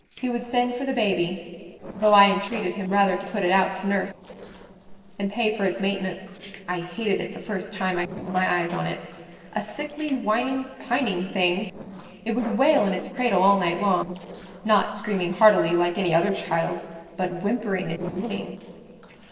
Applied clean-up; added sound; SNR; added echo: neural separator model SepFormer DNS4.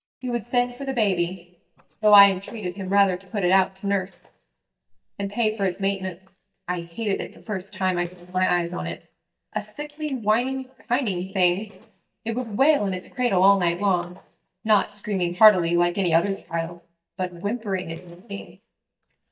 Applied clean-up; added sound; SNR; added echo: neural mask model DeepFilterNet 3.